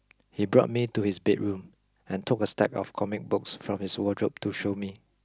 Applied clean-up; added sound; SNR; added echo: none; none; none; none.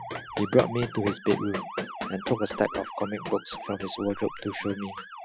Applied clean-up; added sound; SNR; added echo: classical method Wiener filter.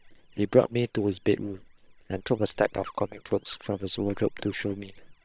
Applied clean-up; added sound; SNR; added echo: neural separator model SepFormer WHAM!.